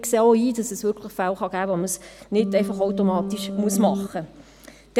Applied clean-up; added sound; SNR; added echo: none; Organ; 3 dB; none.